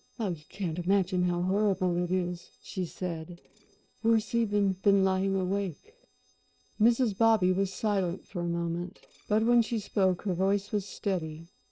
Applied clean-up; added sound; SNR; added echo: neural separator model SepFormer DNS4.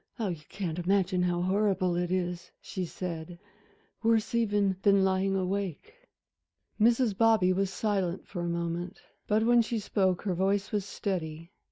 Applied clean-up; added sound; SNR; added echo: none; none; none; none.